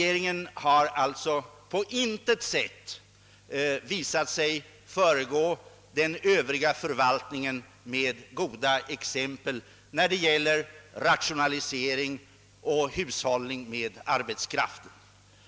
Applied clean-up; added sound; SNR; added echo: none; none; none; none.